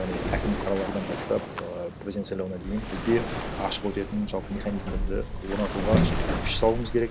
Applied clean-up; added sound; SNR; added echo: none; Sliding door + Waves, surf; 1 dB; none.